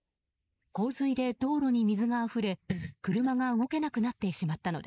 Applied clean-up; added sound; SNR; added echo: neural mask model Resemble Enhance denoiser.